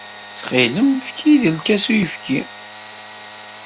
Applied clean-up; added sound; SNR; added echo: none; Sawing / Engine; 17 dB; none.